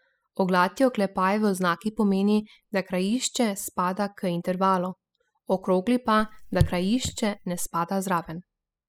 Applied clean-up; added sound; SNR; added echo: classical method spectral subtraction.